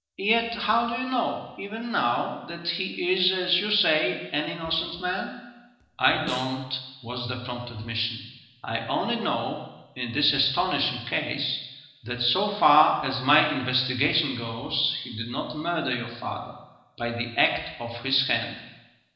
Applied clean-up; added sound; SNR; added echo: neural separator model SepFormer DNS4.